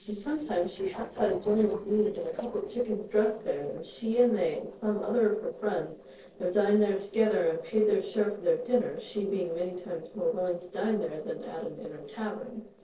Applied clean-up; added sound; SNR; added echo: neural separator model SepFormer DNS4.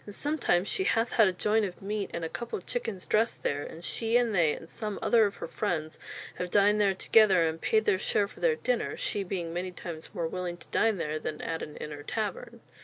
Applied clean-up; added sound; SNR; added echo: none; none; none; none.